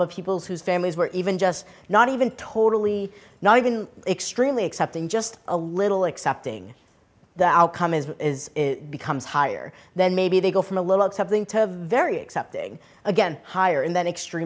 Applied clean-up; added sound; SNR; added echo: none; none; none; none.